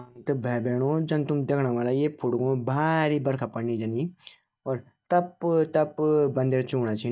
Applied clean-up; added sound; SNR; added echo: neural mask model DeepFilterNet 3.